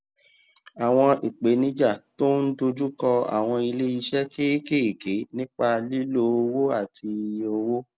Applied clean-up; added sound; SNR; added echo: none; none; none; none.